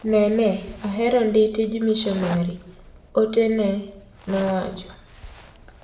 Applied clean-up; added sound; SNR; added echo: none; Zipper (clothing); 18 dB; reverberation time 0.7 s.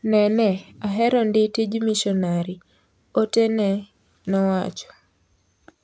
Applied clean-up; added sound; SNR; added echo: none; none; none; none.